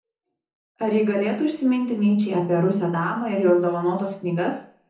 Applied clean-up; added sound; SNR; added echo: none; none; none; reverberation time 0.6 s.